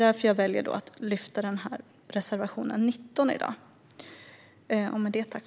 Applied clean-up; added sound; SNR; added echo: none; none; none; none.